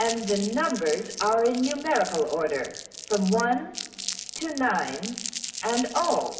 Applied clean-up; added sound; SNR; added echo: none; Crumpling, crinkling; 10 dB; reverberation time 1.4 s.